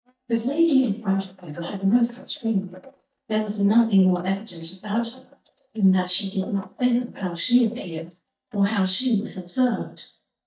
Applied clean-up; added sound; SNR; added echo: neural mask model DeepFilterNet 3.